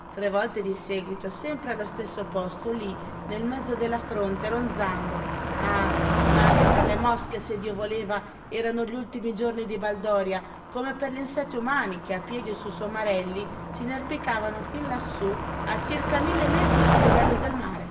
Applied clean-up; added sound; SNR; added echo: none; Motor vehicle (road); -2 dB; reverberation time 1.0 s.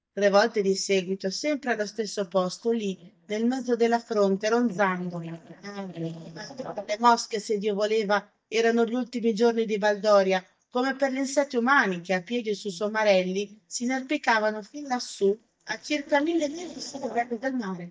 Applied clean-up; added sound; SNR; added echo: neural mask model DeepFilterNet 3.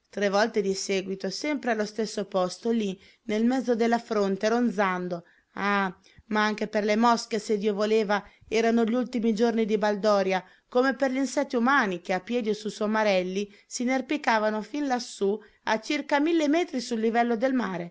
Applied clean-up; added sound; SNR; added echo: none; none; none; none.